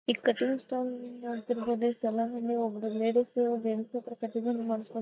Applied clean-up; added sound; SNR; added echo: neural mask model DeepFilterNet 3.